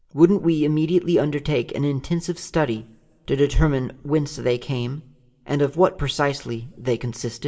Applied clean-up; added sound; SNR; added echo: none; none; none; reverberation time 0.2 s.